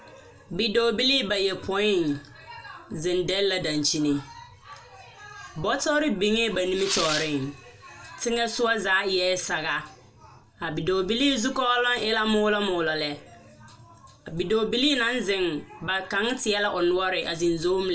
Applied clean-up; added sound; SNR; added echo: none; Tearing; 8 dB; reverberation time 0.2 s.